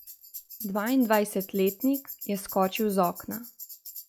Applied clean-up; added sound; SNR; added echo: classical method log-MMSE.